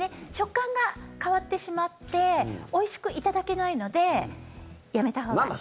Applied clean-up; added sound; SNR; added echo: none; none; none; none.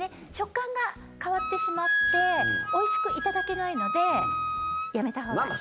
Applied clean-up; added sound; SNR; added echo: none; Wind instrument, woodwind instrument; 0 dB; none.